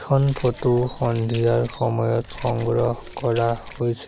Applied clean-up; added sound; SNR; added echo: none; Keys jangling; 15 dB; none.